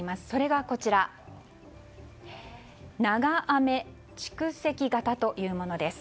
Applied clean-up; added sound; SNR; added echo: none; none; none; none.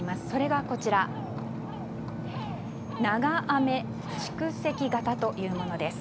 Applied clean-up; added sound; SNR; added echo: none; Ocean; 5 dB; none.